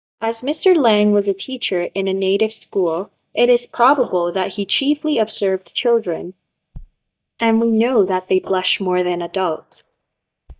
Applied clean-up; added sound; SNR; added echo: neural mask model DeepFilterNet 3.